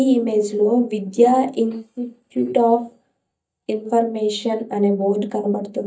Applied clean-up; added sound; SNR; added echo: neural mask model DeepFilterNet 3.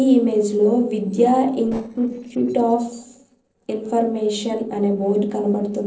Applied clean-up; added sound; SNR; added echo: neural separator model SepFormer DNS4.